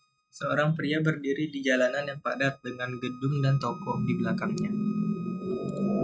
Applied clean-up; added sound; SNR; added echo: neural mask model RNNoise.